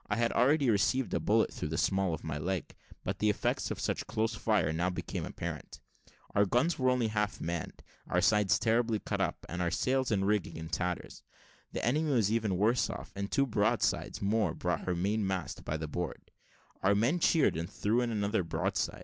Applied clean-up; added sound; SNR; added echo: none; none; none; none.